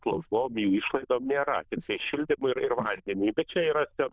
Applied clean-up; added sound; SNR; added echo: neural diffusion model UNIVERSE++.